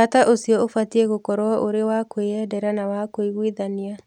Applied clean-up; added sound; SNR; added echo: none; none; none; none.